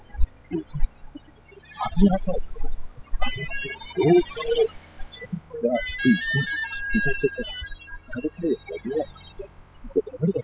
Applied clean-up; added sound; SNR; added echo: classical method spectral subtraction.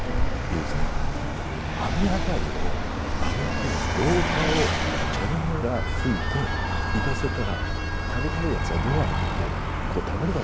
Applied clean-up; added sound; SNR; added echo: none; Vehicle; -4 dB; none.